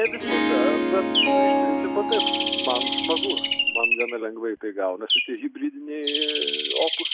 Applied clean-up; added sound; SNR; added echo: none; Harp + Bird; -4 dB; none.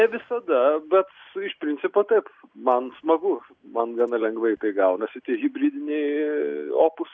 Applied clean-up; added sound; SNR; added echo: none; none; none; none.